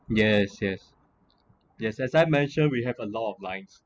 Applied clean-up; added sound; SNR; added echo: none; none; none; none.